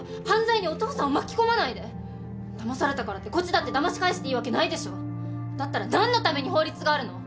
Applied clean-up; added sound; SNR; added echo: none; none; none; none.